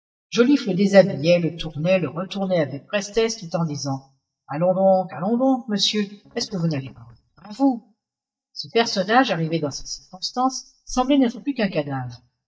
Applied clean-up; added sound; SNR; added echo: neural mask model DeepFilterNet 3.